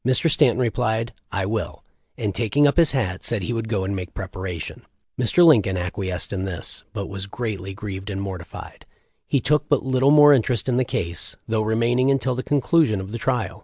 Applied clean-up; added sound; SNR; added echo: none; none; none; none.